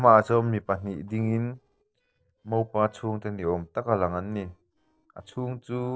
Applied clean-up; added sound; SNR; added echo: neural separator model SepFormer DNS4.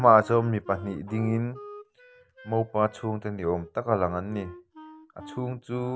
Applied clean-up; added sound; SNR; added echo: none; Wind instrument, woodwind instrument; 19 dB; none.